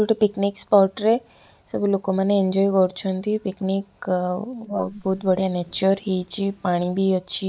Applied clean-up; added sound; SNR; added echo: neural mask model Resemble Enhance denoiser.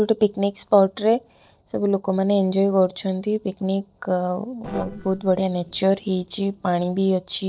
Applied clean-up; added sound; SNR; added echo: neural separator model SepFormer DNS4.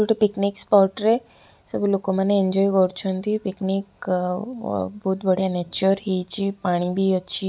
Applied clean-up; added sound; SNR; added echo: none; none; none; none.